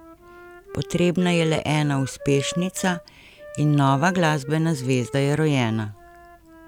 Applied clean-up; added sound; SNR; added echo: none; Wind instrument, woodwind instrument; 16 dB; none.